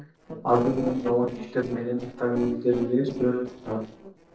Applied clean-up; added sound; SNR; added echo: neural separator model SepFormer DNS4.